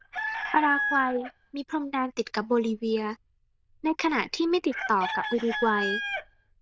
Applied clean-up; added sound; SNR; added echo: neural diffusion model UNIVERSE++.